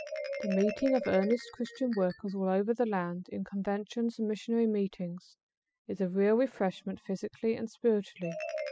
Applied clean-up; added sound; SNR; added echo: classical method spectral subtraction.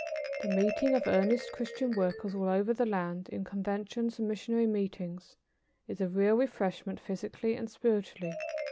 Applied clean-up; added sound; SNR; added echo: none; Marimba, xylophone; 10 dB; none.